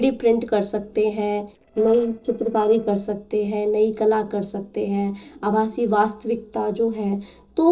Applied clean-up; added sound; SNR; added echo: neural separator model SepFormer DNS4.